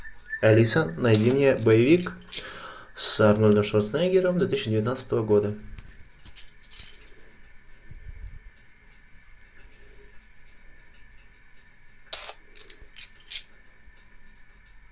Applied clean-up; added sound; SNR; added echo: none; Keys jangling; 18 dB; none.